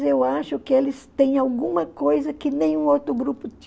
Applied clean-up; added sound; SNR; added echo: none; none; none; none.